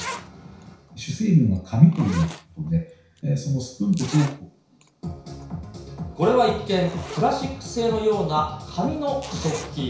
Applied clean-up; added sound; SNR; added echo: none; Zipper (clothing); 18 dB; reverberation time 0.6 s.